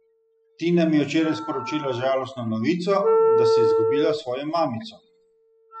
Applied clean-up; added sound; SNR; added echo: classical method spectral subtraction.